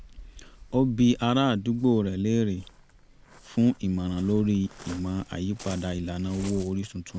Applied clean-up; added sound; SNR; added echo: none; Waves, surf; 20 dB; none.